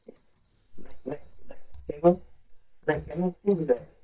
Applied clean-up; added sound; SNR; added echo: neural mask model DeepFilterNet 3.